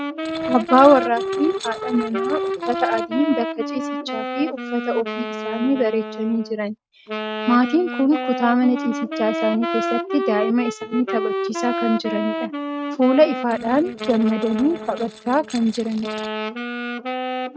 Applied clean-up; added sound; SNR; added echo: neural mask model RNNoise.